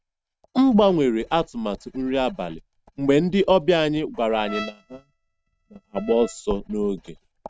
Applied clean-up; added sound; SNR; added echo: neural mask model RNNoise.